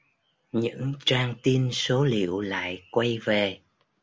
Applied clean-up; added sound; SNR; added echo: none; none; none; none.